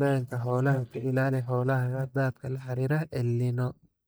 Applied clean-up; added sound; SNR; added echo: neural mask model DeepFilterNet 3.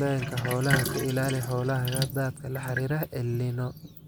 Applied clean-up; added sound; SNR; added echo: none; Sink (filling or washing); 5 dB; none.